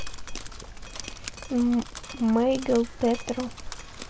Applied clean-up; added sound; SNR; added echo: none; Drip; 11 dB; none.